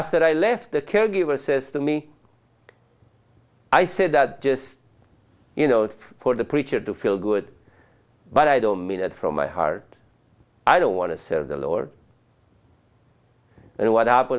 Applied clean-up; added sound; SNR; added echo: none; none; none; none.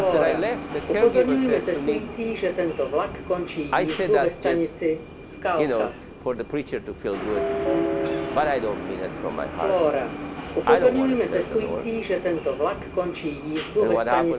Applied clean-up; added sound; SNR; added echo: none; Subway, metro, underground; -4 dB; none.